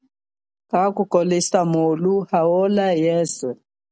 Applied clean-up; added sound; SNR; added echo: none; none; none; none.